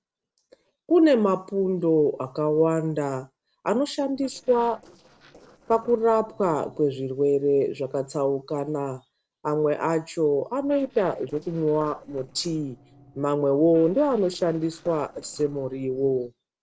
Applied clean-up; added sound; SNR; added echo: neural separator model SepFormer DNS4.